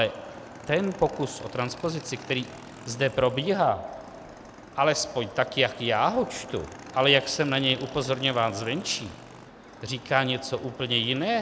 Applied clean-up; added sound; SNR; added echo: none; Motorcycle / Engine; 18 dB; none.